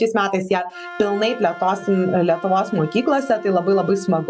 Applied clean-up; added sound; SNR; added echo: none; Wind instrument, woodwind instrument; 16 dB; none.